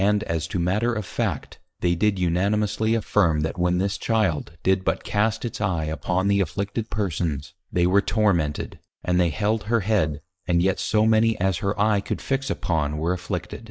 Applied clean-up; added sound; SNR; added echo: neural mask model Resemble Enhance denoiser.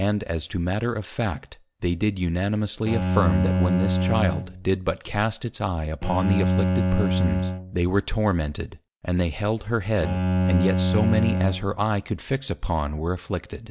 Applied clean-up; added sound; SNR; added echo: none; Bowed string instrument; -1 dB; none.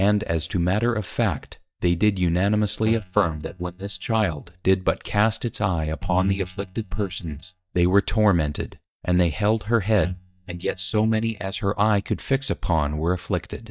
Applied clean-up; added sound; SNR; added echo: neural mask model DeepFilterNet 3.